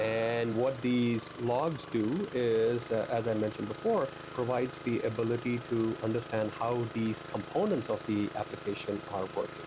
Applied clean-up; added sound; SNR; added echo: none; Engine starting; 13 dB; none.